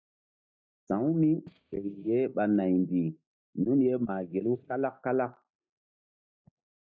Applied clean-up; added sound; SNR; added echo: neural mask model DeepFilterNet 3.